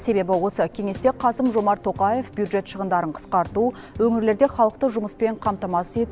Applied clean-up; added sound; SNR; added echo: none; none; none; none.